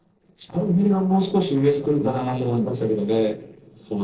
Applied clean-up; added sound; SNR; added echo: neural separator model SepFormer DNS4.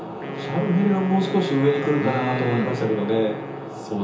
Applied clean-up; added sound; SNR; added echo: none; Wind instrument, woodwind instrument; 10 dB; reverberation time 0.7 s.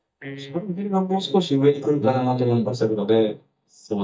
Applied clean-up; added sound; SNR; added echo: neural mask model DeepFilterNet 3.